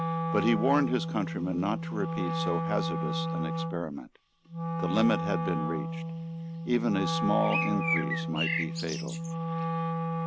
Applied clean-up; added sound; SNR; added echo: none; Wind instrument, woodwind instrument + Bird; 0 dB; none.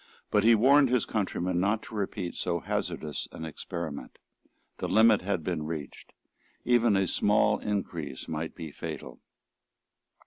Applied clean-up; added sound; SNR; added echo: none; none; none; none.